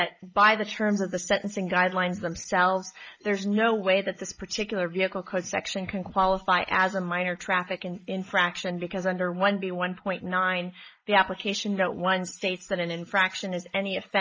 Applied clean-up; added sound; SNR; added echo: neural mask model Resemble Enhance denoiser.